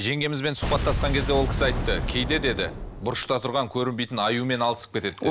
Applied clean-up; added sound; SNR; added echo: none; Boom; 3 dB; none.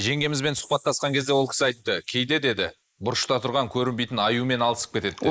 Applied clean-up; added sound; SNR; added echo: neural mask model Resemble Enhance denoiser.